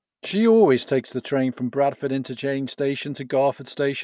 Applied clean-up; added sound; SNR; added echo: none; none; none; none.